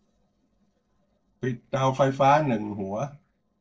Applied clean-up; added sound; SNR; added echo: neural separator model SepFormer DNS4.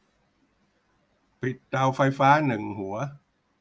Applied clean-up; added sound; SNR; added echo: none; none; none; none.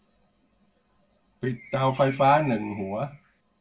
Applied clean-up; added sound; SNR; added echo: none; Bird; 19 dB; reverberation time 0.2 s.